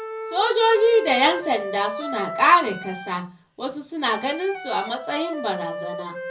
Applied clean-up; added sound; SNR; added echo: none; Wind instrument, woodwind instrument; 10 dB; reverberation time 0.4 s.